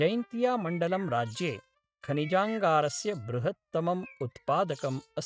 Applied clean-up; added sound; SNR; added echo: neural mask model RNNoise.